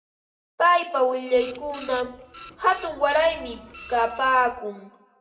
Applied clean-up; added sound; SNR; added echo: none; Printer; 14 dB; reverberation time 0.6 s.